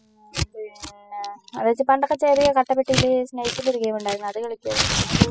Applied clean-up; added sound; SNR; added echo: classical method spectral subtraction.